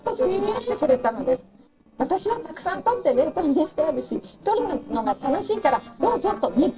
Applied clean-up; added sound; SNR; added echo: neural separator model SepFormer DNS4.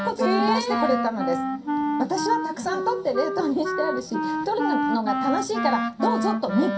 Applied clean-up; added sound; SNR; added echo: none; Wind instrument, woodwind instrument; 1 dB; reverberation time 0.3 s.